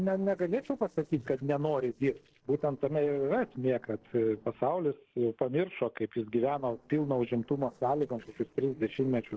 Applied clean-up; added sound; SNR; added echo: neural separator model SepFormer DNS4.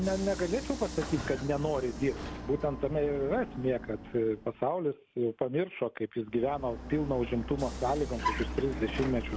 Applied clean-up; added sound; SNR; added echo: none; Vehicle; 8 dB; none.